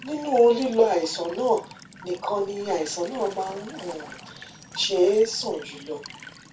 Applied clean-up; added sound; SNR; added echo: none; Walk, footsteps / Stream / Trickle, dribble / Chirp, tweet; 18 dB; reverberation time 0.3 s.